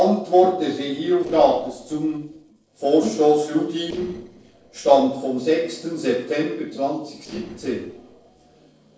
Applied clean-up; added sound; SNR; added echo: neural separator model SepFormer DNS4.